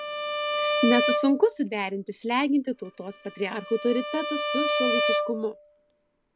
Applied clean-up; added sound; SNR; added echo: none; Bowed string instrument; 2 dB; none.